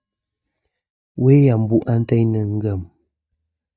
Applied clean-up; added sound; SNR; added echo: neural mask model DeepFilterNet 3.